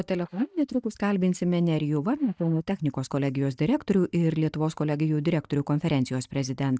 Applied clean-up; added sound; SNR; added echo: neural mask model DeepFilterNet 3.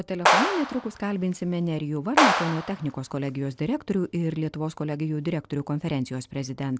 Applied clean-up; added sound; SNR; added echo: none; Clapping; -2 dB; none.